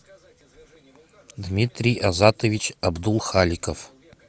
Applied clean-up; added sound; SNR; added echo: none; none; none; none.